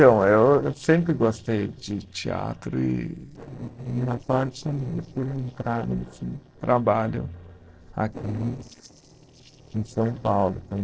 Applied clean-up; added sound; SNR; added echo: neural separator model SepFormer DNS4.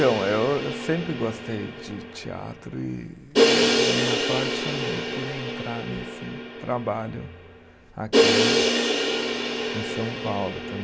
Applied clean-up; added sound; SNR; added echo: none; Crash cymbal; -5 dB; none.